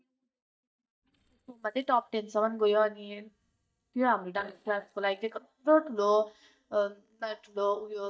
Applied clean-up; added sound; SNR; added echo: neural mask model DeepFilterNet 3.